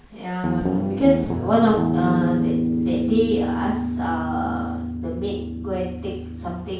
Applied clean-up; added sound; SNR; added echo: none; Guitar; 0 dB; reverberation time 0.5 s.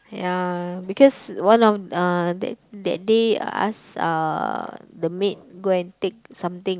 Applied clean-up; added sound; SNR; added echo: none; none; none; none.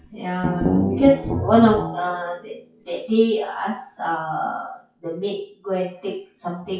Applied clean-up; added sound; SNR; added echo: classical method WPE with log-MMSE.